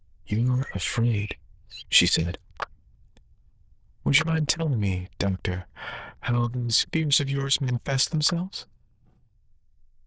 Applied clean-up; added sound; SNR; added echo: neural diffusion model UNIVERSE++.